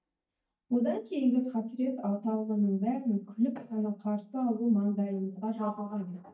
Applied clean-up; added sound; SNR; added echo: neural mask model DeepFilterNet 3.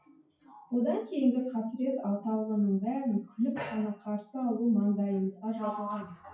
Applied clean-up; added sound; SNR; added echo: classical method WPE with log-MMSE.